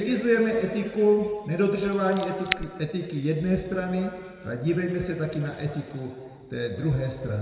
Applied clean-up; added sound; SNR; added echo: none; Scissors; 10 dB; reverberation time 2.3 s.